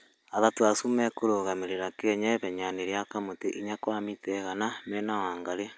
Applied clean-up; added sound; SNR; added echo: none; none; none; none.